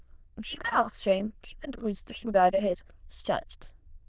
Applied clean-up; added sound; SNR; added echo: neural diffusion model UNIVERSE++.